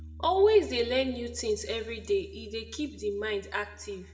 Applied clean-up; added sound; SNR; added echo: none; Piano; 17 dB; reverberation time 1.0 s.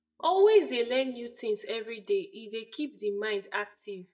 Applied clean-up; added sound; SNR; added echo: neural mask model DeepFilterNet 3.